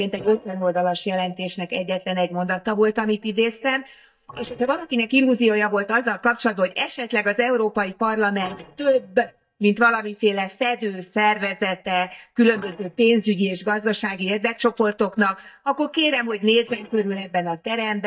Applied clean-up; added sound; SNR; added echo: neural mask model DeepFilterNet 3.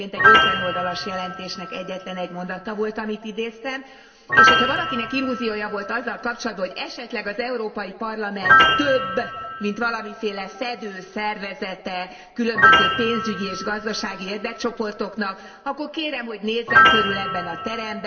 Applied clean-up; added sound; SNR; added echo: none; Piano; -4 dB; reverberation time 3.0 s.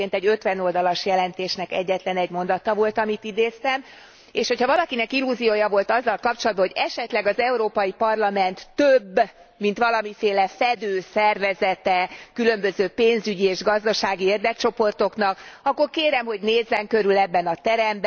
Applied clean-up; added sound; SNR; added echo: none; none; none; none.